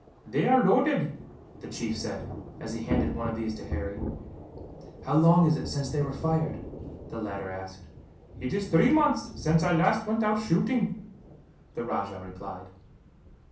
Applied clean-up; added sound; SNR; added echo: none; Thunder / Rain; 11 dB; reverberation time 0.6 s.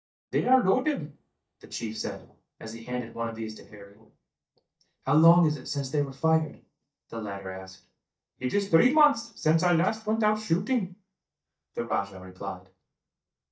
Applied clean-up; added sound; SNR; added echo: neural mask model DeepFilterNet 3.